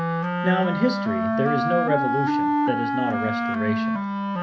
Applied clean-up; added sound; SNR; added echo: none; Wind instrument, woodwind instrument; -3 dB; reverberation time 0.3 s.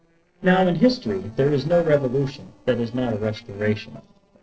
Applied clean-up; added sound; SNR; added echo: neural separator model SepFormer DNS4.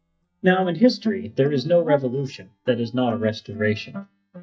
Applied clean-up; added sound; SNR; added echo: neural mask model DeepFilterNet 3.